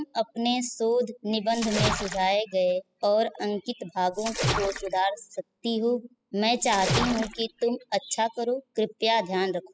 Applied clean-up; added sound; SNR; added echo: classical method spectral subtraction.